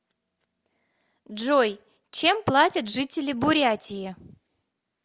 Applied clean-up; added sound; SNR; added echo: none; none; none; none.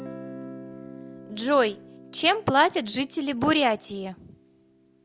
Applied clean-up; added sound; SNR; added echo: none; Guitar; 17 dB; none.